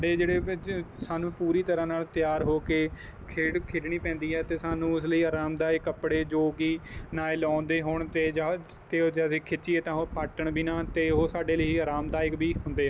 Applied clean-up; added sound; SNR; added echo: none; none; none; none.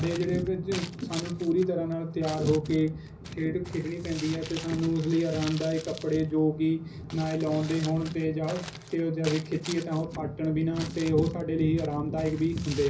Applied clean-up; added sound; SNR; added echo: none; Crumpling, crinkling; 16 dB; reverberation time 0.5 s.